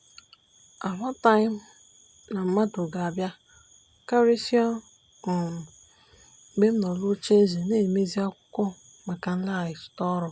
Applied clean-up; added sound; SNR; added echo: none; none; none; none.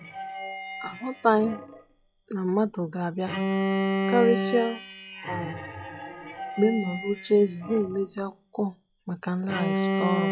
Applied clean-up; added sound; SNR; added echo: classical method log-MMSE.